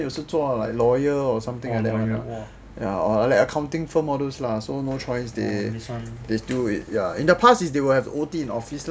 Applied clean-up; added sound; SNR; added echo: none; none; none; none.